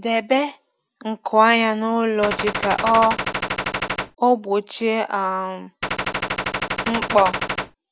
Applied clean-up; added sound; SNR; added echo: none; Gunshot, gunfire; 4 dB; none.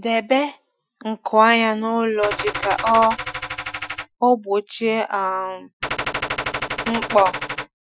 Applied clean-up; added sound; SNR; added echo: classical method Wiener filter.